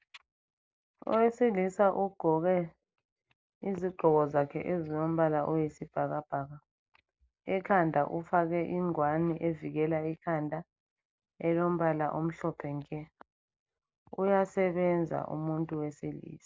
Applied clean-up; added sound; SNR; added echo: none; none; none; none.